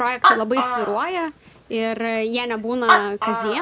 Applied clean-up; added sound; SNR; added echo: none; Animal; -1 dB; none.